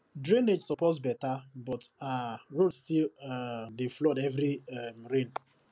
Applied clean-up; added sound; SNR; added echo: none; none; none; none.